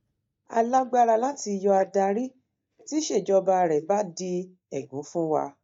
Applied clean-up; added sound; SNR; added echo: neural mask model DeepFilterNet 3.